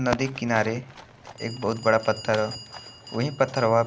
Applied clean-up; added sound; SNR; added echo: none; Bell + Livestock, farm animals, working animals; 17 dB; none.